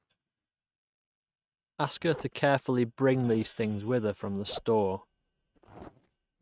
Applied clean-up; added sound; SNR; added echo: neural mask model RNNoise.